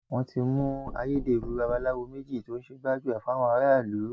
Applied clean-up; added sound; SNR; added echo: none; Knock; 14 dB; none.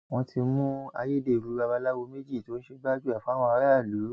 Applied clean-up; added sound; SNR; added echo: none; none; none; none.